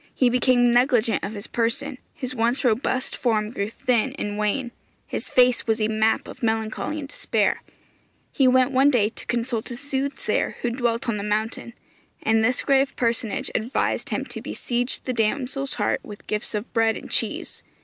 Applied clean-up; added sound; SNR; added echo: none; none; none; none.